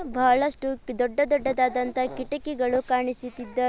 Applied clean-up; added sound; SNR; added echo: none; Dog; 17 dB; none.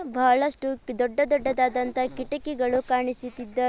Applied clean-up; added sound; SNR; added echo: neural mask model Resemble Enhance denoiser.